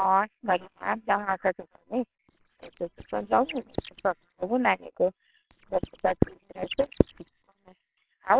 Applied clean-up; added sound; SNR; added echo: neural separator model SepFormer WHAMR!.